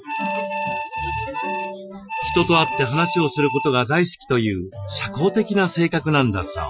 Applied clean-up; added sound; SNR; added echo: classical method Wiener filter.